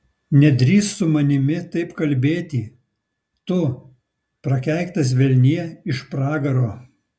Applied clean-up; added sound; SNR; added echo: none; none; none; none.